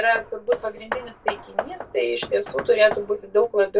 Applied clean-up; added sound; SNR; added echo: none; Hammer; 10 dB; reverberation time 0.1 s.